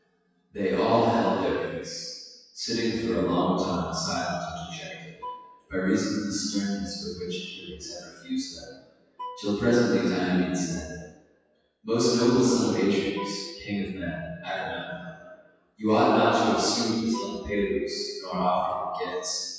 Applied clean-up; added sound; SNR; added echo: classical method WPE with log-MMSE.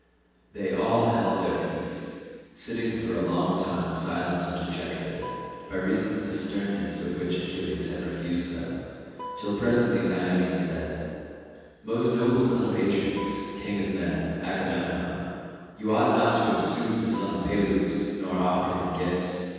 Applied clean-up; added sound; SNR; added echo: none; Guitar; 19 dB; reverberation time 2.1 s.